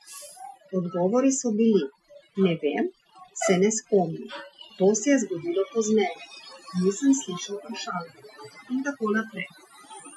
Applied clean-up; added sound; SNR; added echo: classical method Wiener filter.